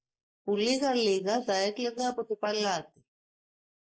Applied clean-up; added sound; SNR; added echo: neural mask model Resemble Enhance denoiser.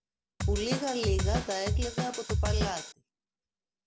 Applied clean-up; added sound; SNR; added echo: none; Drum kit; -5 dB; none.